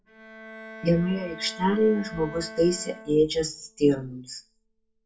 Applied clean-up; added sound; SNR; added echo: none; Bowed string instrument; 17 dB; reverberation time 0.2 s.